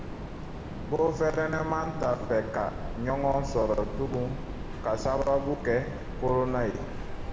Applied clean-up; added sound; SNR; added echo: none; Train; 6 dB; reverberation time 1.7 s.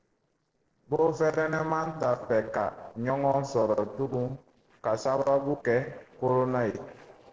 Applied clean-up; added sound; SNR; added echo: neural separator model SepFormer DNS4.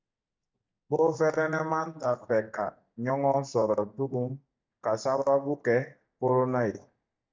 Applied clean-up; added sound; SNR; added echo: neural mask model DeepFilterNet 3.